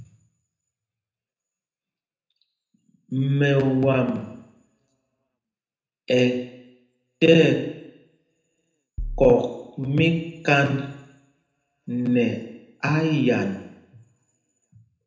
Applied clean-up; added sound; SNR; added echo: none; Bass drum; 4 dB; reverberation time 0.8 s.